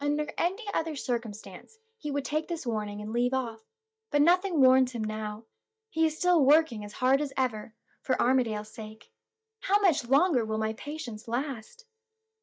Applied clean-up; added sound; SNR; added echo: neural mask model DeepFilterNet 3.